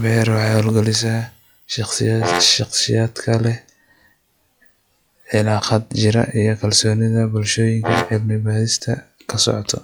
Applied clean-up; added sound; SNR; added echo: classical method log-MMSE.